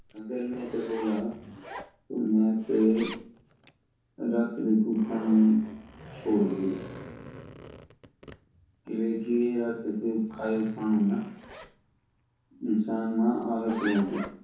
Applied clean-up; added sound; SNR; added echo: none; Zipper (clothing); 17 dB; reverberation time 0.6 s.